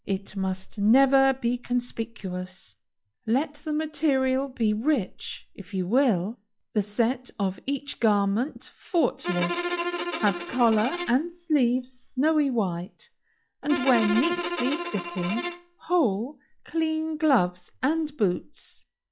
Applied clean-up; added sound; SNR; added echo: classical method log-MMSE.